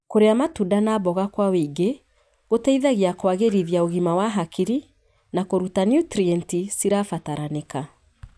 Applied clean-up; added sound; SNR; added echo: none; none; none; none.